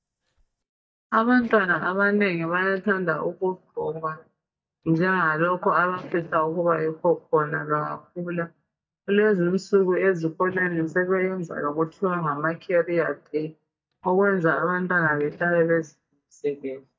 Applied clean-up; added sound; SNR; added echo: neural mask model DeepFilterNet 3.